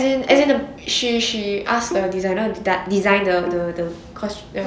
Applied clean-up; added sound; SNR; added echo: none; Bowed string instrument; 13 dB; none.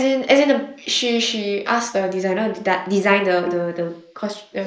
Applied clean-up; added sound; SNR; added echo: neural mask model Resemble Enhance denoiser.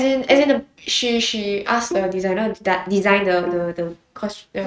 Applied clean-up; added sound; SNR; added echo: neural mask model RNNoise.